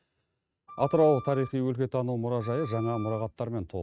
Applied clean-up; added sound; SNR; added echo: neural mask model RNNoise.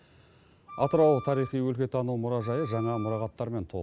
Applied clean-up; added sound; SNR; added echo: none; Wind instrument, woodwind instrument; 17 dB; none.